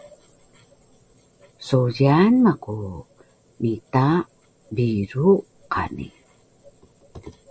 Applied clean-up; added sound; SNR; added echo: none; none; none; none.